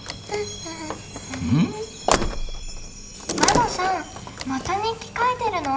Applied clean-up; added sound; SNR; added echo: none; Slam; 2 dB; reverberation time 0.8 s.